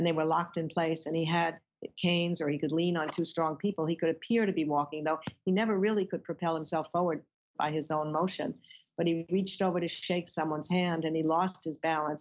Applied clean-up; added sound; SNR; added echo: none; none; none; none.